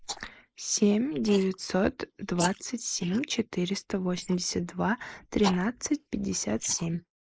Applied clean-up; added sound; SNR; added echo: neural mask model Resemble Enhance denoiser.